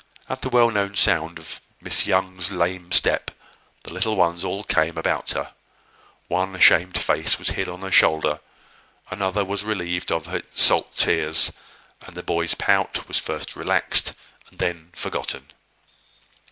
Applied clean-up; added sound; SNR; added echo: none; none; none; none.